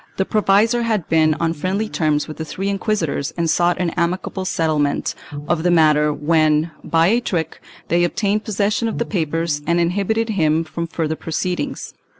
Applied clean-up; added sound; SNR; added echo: none; Bowed string instrument; 17 dB; none.